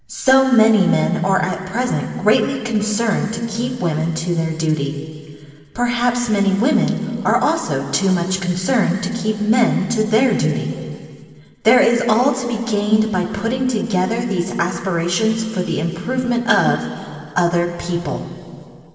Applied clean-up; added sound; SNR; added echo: none; none; none; reverberation time 2.5 s.